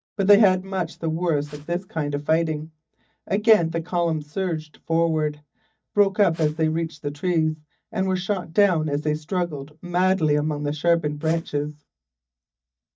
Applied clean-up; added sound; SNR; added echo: neural mask model DeepFilterNet 3.